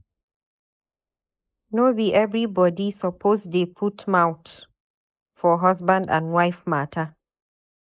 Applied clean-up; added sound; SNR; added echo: neural mask model Resemble Enhance denoiser.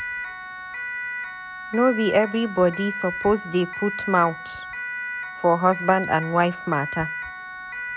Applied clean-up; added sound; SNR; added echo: none; Siren; 8 dB; none.